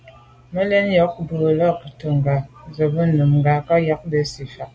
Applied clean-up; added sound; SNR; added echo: none; none; none; none.